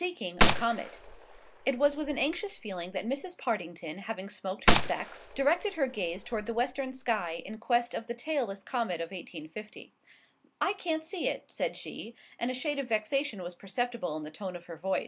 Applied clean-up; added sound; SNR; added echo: none; Gunshot, gunfire; -3 dB; none.